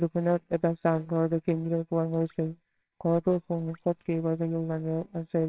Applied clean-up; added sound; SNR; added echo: neural separator model SepFormer WHAMR!.